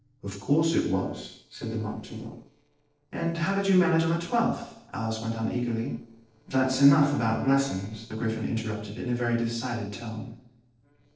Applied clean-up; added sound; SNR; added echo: neural separator model SepFormer DNS4.